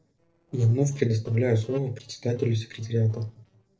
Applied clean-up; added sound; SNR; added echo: neural separator model SepFormer DNS4.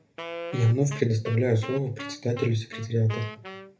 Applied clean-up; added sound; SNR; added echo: none; Wind instrument, woodwind instrument; 13 dB; reverberation time 0.3 s.